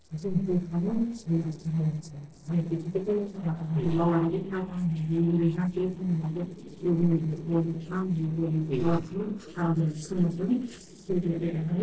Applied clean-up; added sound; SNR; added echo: neural separator model SepFormer DNS4.